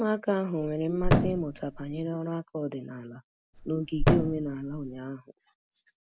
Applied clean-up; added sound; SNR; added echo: none; Thump, thud; -3 dB; none.